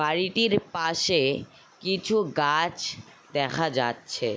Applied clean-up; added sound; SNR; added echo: none; none; none; none.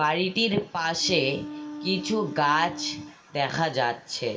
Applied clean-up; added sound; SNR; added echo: none; Wind instrument, woodwind instrument; 12 dB; reverberation time 0.5 s.